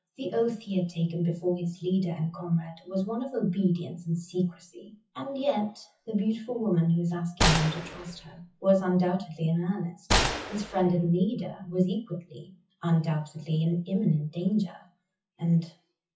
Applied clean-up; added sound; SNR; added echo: classical method WPE with log-MMSE.